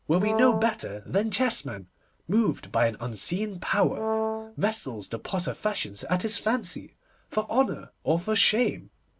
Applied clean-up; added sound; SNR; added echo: none; Brass instrument; 2 dB; none.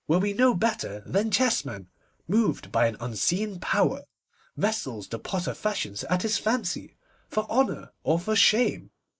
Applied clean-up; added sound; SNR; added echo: neural mask model Resemble Enhance denoiser.